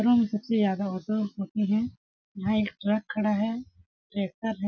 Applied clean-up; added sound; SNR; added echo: none; none; none; none.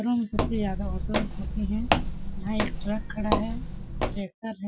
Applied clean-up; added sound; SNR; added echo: none; Walk, footsteps; -3 dB; none.